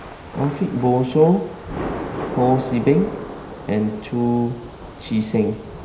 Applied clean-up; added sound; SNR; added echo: none; Thunder / Rain; 11 dB; reverberation time 0.9 s.